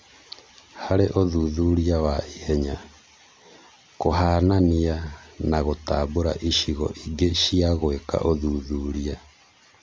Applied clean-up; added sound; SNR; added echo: none; none; none; none.